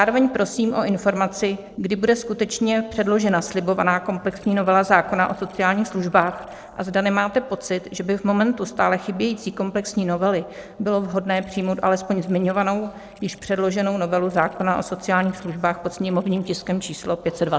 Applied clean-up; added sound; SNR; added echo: neural separator model SepFormer DNS4.